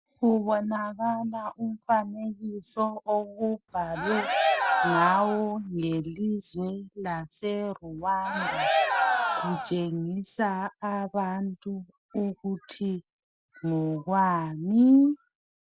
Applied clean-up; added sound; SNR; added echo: none; Cheering; -1 dB; none.